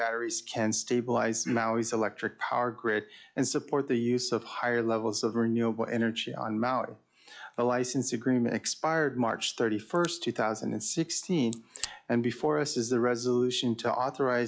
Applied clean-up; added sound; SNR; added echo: classical method log-MMSE.